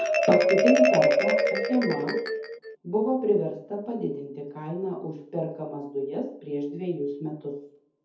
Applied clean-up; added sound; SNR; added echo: none; Marimba, xylophone; -1 dB; reverberation time 0.5 s.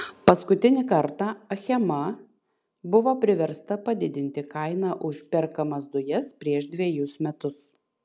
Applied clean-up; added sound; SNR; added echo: none; none; none; none.